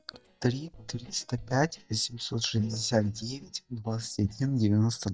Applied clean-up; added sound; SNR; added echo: neural mask model DeepFilterNet 3.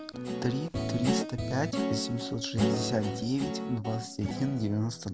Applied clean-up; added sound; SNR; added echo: none; Guitar; 0 dB; none.